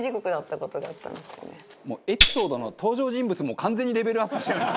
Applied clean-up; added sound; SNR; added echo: none; Tambourine; -2 dB; none.